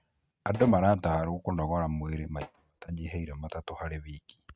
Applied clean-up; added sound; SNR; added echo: neural mask model RNNoise.